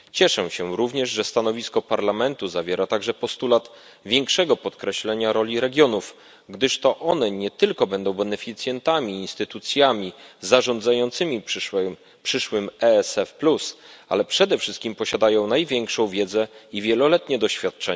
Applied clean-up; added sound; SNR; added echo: none; none; none; none.